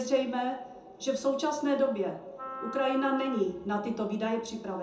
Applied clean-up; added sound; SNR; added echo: none; Wind instrument, woodwind instrument; 11 dB; reverberation time 0.5 s.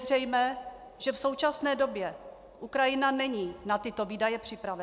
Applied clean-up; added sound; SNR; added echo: none; none; none; none.